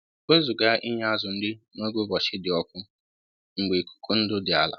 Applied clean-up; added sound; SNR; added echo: none; none; none; none.